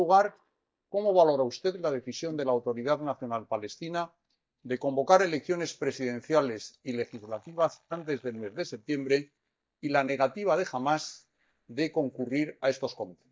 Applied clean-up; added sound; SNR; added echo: neural mask model DeepFilterNet 3.